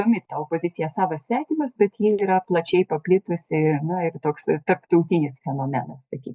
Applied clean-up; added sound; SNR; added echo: neural mask model DeepFilterNet 3.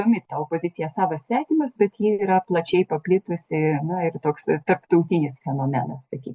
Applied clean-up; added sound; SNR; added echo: none; none; none; none.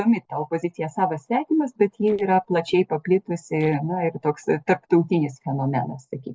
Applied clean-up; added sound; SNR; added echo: neural separator model SepFormer DNS4.